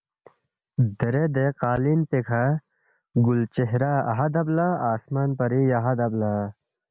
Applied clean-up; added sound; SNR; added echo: none; none; none; none.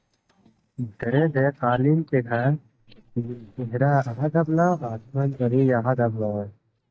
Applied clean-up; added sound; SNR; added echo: neural mask model DeepFilterNet 3.